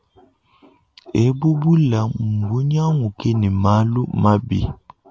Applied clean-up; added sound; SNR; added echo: none; none; none; none.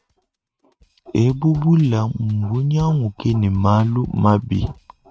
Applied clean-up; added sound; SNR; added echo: neural mask model RNNoise.